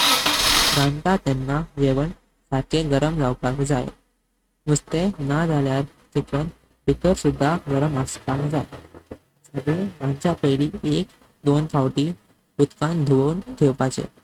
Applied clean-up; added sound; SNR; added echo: neural mask model RNNoise.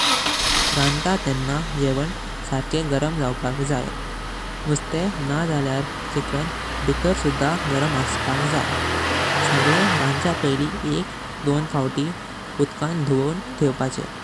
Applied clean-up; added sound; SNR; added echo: none; Engine starting; 2 dB; none.